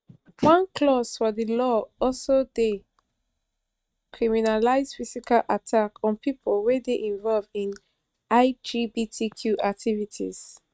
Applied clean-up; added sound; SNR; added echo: neural mask model RNNoise.